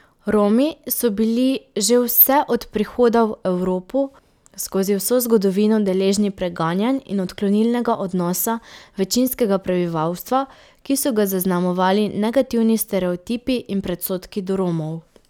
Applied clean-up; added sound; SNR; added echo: none; none; none; none.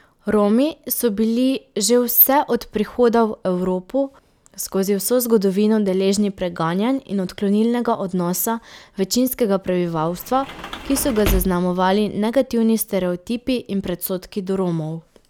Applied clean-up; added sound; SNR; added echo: none; Sliding door / Slam; 8 dB; none.